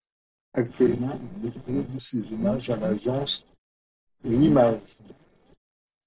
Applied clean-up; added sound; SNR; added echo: neural separator model SepFormer DNS4.